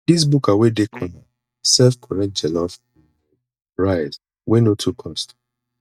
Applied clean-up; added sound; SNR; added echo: neural mask model DeepFilterNet 3.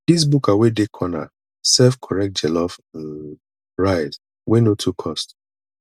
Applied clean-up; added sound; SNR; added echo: none; none; none; none.